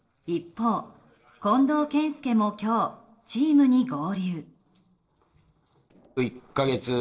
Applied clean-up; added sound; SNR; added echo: neural separator model SepFormer DNS4.